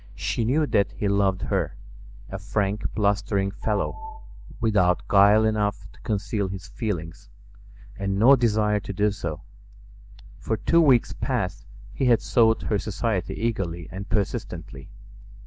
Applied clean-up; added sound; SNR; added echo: neural mask model DeepFilterNet 3.